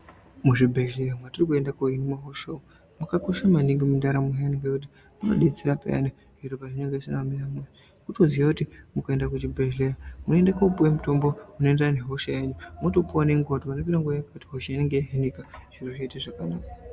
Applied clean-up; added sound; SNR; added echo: none; none; none; none.